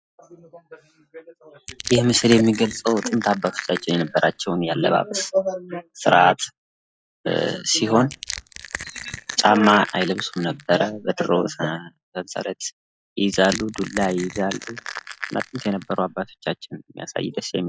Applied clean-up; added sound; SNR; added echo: classical method log-MMSE.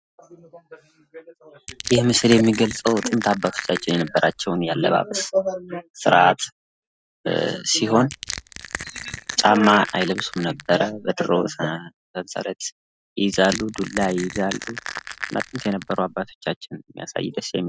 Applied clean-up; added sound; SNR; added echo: none; Crushing; 12 dB; none.